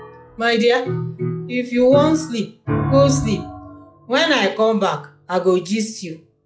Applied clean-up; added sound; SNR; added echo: classical method log-MMSE.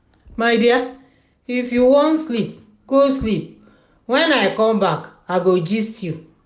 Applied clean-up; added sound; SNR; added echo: none; none; none; none.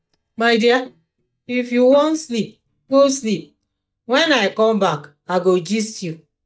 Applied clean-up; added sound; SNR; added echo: neural mask model DeepFilterNet 3.